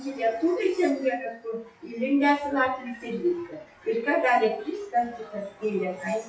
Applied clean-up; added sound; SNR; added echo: classical method WPE with log-MMSE.